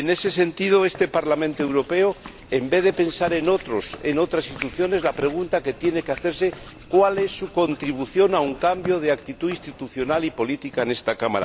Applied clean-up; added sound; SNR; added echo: none; Walk, footsteps / Siren + Hands; 18 dB; none.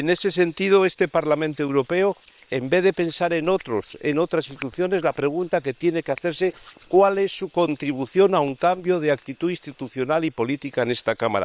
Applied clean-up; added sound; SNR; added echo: neural separator model SepFormer WHAM!.